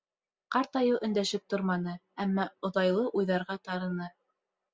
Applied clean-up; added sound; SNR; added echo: none; none; none; none.